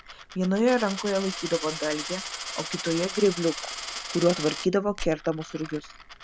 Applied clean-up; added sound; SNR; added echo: none; Coin (dropping); 9 dB; none.